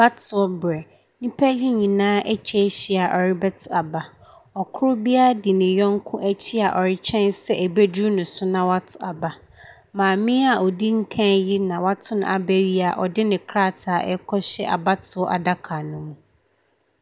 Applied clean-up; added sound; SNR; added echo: none; none; none; none.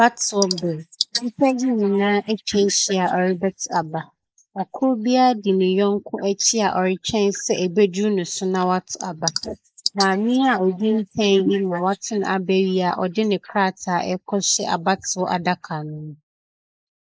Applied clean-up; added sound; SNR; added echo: neural mask model Resemble Enhance denoiser.